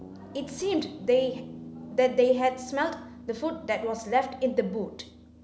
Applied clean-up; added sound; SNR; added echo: none; Guitar; 17 dB; none.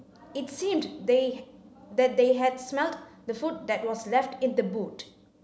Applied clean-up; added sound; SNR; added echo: none; none; none; none.